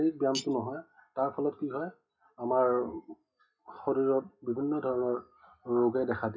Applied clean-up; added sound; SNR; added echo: classical method WPE with log-MMSE.